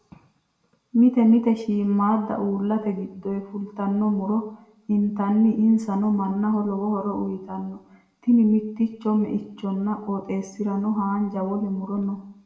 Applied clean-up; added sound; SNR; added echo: none; none; none; reverberation time 0.6 s.